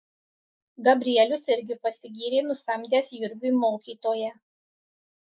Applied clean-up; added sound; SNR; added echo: neural mask model Resemble Enhance denoiser.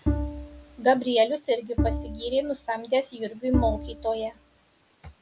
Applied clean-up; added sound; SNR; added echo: none; Bowed string instrument; 5 dB; none.